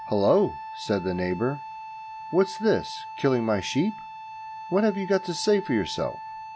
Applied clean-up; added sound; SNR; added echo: none; Wind instrument, woodwind instrument; 12 dB; none.